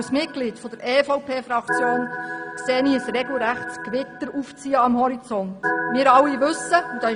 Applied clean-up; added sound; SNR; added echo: none; Organ; 9 dB; none.